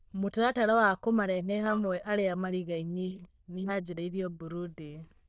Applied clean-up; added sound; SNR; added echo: neural diffusion model UNIVERSE++.